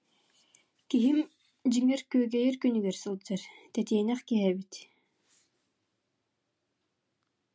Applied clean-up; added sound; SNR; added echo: none; none; none; none.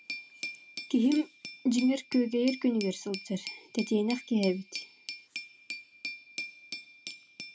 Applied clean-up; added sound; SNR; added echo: none; Glass; 12 dB; none.